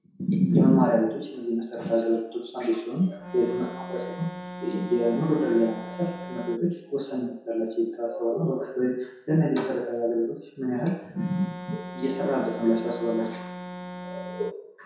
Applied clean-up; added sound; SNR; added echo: none; Organ; 11 dB; reverberation time 0.7 s.